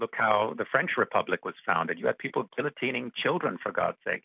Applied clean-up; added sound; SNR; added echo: none; none; none; none.